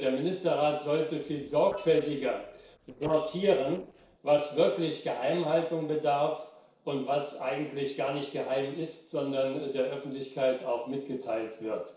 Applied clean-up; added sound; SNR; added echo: neural separator model SepFormer DNS4.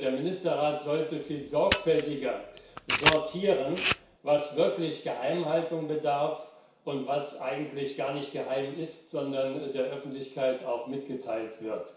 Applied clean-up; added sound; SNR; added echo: none; Camera; 2 dB; reverberation time 0.6 s.